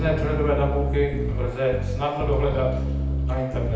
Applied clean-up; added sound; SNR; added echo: none; Bass guitar; 0 dB; reverberation time 0.9 s.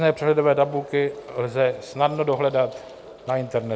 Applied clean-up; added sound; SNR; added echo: none; none; none; none.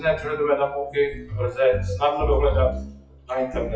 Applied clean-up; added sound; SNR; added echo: classical method WPE with log-MMSE.